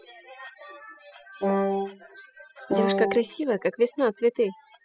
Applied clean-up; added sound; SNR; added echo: classical method spectral subtraction.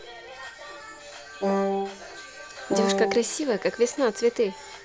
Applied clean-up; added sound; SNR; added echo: none; Wind instrument, woodwind instrument; -2 dB; none.